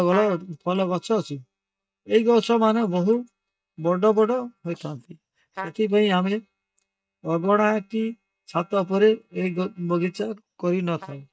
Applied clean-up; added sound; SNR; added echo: neural mask model DeepFilterNet 3.